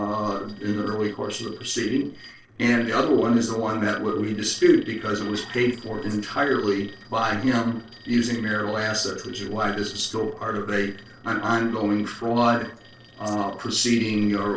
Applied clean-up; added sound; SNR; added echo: neural separator model SepFormer DNS4.